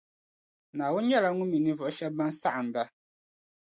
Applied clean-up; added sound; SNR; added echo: none; none; none; none.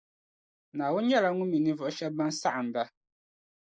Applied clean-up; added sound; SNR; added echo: neural mask model Resemble Enhance denoiser.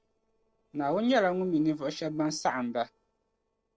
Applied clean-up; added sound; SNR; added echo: neural separator model SepFormer DNS4.